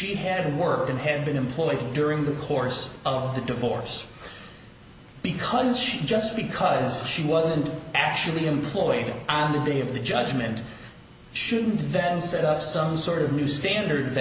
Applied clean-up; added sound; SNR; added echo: none; none; none; none.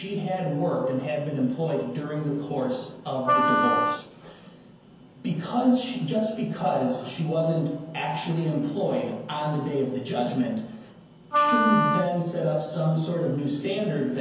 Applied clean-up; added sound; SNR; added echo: none; Wind instrument, woodwind instrument; -2 dB; reverberation time 0.5 s.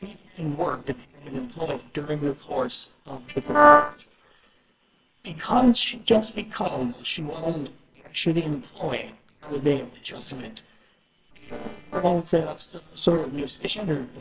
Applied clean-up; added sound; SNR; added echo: neural separator model SepFormer WHAMR!.